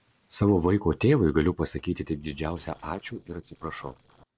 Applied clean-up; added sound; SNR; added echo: neural separator model SepFormer DNS4.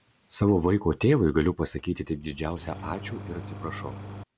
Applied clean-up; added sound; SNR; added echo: none; Engine starting; 13 dB; none.